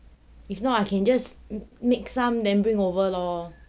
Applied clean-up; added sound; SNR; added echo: none; none; none; none.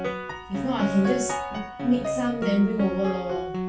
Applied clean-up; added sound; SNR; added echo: none; Piano; 4 dB; reverberation time 0.2 s.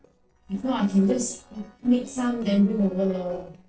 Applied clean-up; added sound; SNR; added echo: neural separator model SepFormer DNS4.